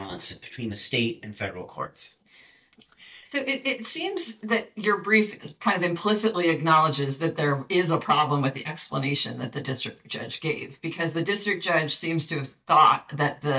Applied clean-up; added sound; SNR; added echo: neural mask model DeepFilterNet 3.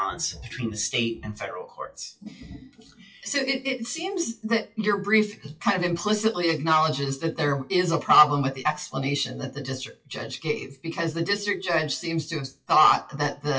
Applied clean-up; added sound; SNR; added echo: classical method WPE with log-MMSE.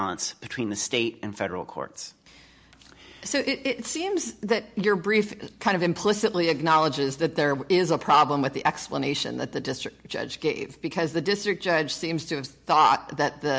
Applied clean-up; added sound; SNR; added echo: none; none; none; none.